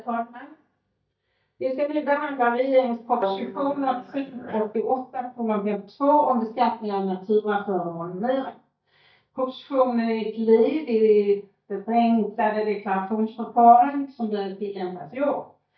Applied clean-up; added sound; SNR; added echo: neural mask model DeepFilterNet 3.